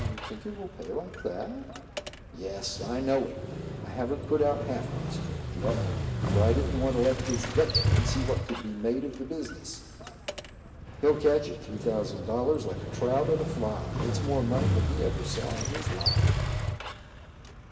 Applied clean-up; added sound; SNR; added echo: none; Motorcycle; 0 dB; reverberation time 2.2 s.